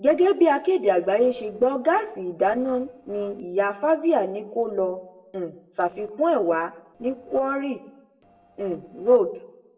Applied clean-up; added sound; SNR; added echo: neural separator model SepFormer DNS4.